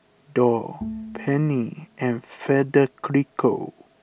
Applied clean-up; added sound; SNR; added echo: none; Bowed string instrument; 15 dB; none.